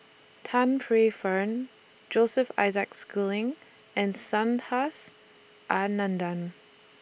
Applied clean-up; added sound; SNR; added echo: none; none; none; none.